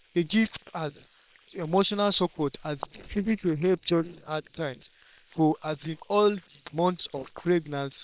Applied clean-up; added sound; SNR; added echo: neural separator model SepFormer WHAM!.